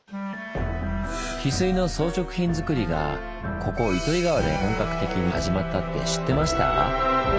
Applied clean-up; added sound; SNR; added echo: none; none; none; none.